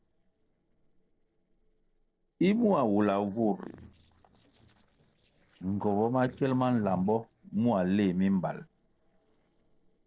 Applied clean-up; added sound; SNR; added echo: neural separator model SepFormer DNS4.